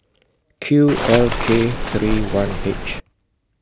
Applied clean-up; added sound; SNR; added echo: none; Waves, surf; 3 dB; none.